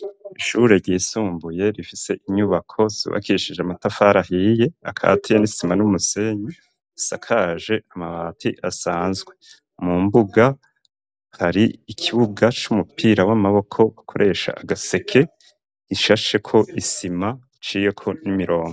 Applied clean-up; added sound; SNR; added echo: none; none; none; none.